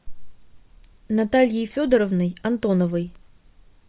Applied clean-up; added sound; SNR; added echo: none; none; none; none.